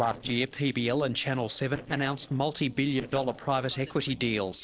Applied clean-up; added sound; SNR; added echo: neural separator model SepFormer DNS4.